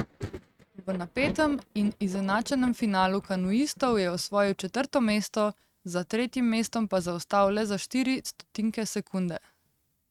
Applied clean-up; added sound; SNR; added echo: neural mask model RNNoise.